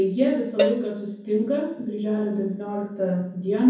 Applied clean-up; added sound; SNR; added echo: none; Cowbell; 6 dB; reverberation time 0.7 s.